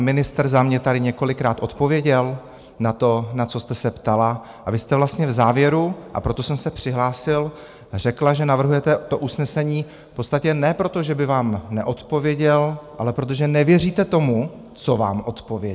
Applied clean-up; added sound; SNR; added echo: none; none; none; none.